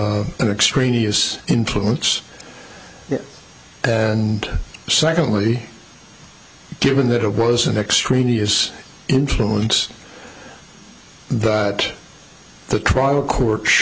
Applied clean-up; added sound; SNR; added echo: none; none; none; none.